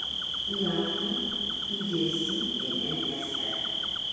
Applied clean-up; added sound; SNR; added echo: none; Cricket; -3 dB; reverberation time 2.0 s.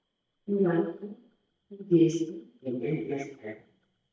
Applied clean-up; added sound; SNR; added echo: neural mask model DeepFilterNet 3.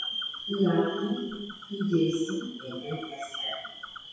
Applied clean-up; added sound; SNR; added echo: classical method WPE with log-MMSE.